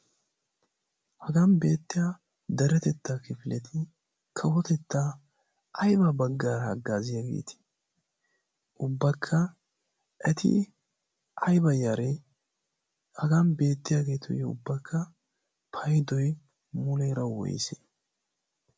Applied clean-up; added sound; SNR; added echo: none; none; none; none.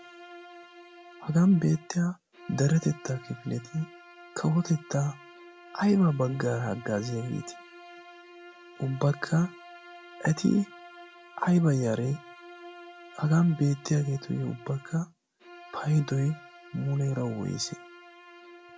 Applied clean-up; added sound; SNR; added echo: none; Bowed string instrument; 20 dB; none.